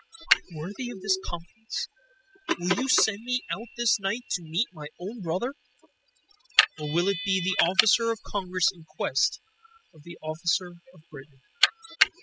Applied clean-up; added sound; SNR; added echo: classical method spectral subtraction.